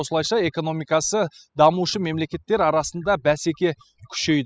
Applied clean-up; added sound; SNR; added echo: classical method spectral subtraction.